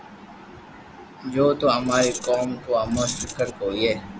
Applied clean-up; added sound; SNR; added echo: none; Keys jangling; 9 dB; none.